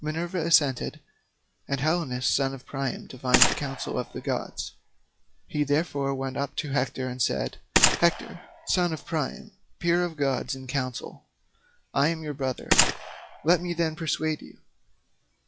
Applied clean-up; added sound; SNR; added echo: classical method log-MMSE.